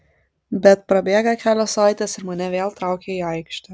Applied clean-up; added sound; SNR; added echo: none; none; none; none.